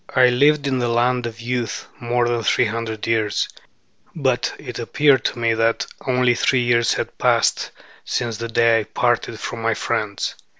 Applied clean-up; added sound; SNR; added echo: none; none; none; none.